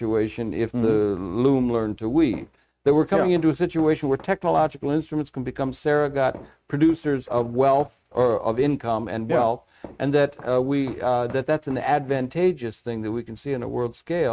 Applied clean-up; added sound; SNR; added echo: neural mask model RNNoise.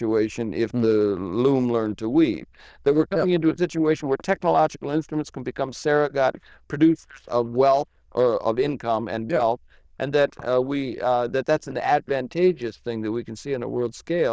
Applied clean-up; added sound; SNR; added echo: neural diffusion model UNIVERSE++.